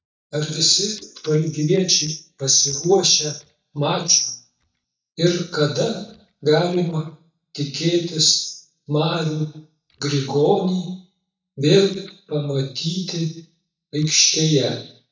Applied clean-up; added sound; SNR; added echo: neural mask model DeepFilterNet 3.